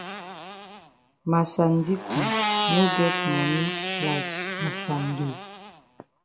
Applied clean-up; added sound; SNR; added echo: none; Motorcycle; 2 dB; none.